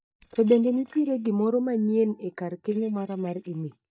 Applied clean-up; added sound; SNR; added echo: neural mask model DeepFilterNet 3.